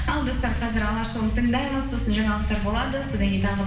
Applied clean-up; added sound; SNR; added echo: none; none; none; reverberation time 0.9 s.